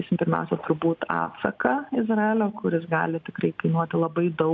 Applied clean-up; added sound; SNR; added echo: none; none; none; none.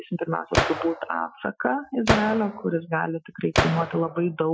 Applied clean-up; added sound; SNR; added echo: classical method Wiener filter.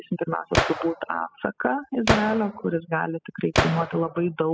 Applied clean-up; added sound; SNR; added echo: classical method spectral subtraction.